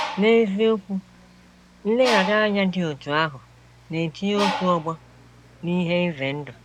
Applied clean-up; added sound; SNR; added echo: none; Bird; 10 dB; none.